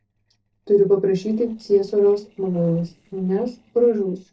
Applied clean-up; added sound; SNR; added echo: neural separator model SepFormer DNS4.